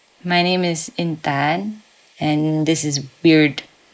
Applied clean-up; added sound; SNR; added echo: neural mask model Resemble Enhance denoiser.